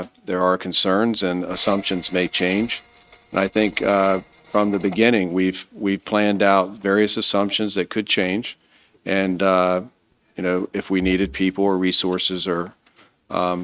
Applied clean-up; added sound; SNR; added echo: neural mask model RNNoise.